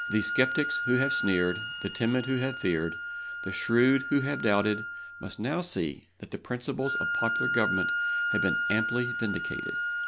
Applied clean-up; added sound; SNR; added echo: none; Wind instrument, woodwind instrument; 3 dB; none.